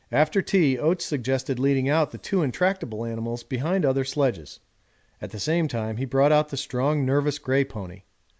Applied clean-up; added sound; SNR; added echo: none; none; none; none.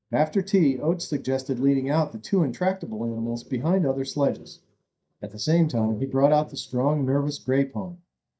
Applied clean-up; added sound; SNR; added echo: neural mask model DeepFilterNet 3.